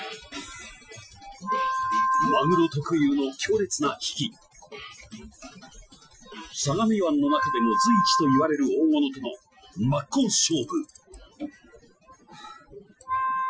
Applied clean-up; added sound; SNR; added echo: classical method Wiener filter.